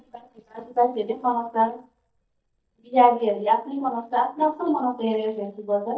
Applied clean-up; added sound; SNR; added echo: neural mask model DeepFilterNet 3.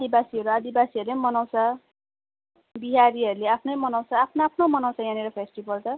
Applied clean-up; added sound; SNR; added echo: none; none; none; none.